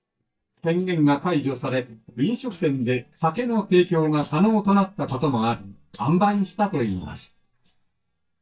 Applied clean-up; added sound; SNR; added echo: neural mask model DeepFilterNet 3.